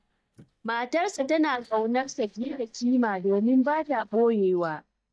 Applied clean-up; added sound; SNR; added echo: neural mask model DeepFilterNet 3.